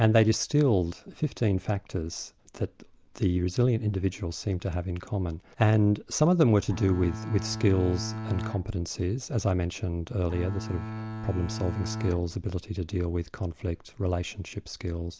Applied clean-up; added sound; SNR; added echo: none; Bowed string instrument; 8 dB; none.